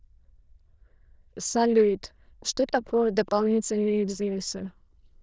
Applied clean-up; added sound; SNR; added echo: neural diffusion model UNIVERSE++.